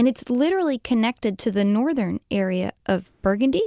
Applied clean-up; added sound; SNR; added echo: none; none; none; none.